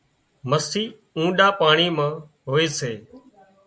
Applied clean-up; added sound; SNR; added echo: none; none; none; none.